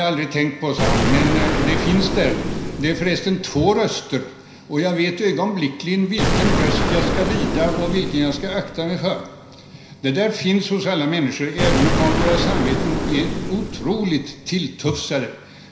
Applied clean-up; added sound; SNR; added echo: none; Explosion; 2 dB; reverberation time 0.5 s.